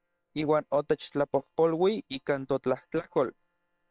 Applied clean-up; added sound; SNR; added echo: neural separator model SepFormer WHAM!.